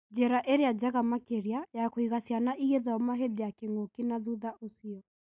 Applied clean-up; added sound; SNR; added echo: none; none; none; none.